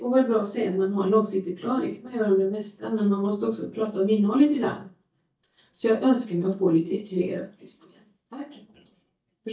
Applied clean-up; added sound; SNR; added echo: neural mask model DeepFilterNet 3.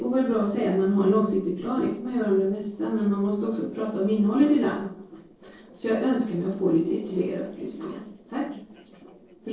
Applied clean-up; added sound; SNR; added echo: neural separator model SepFormer DNS4.